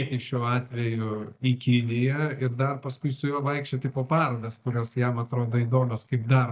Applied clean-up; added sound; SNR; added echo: neural mask model DeepFilterNet 3.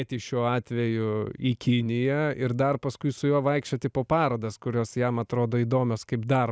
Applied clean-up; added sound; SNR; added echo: none; none; none; none.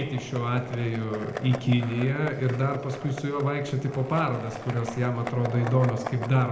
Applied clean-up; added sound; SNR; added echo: none; Skateboard; 12 dB; reverberation time 0.8 s.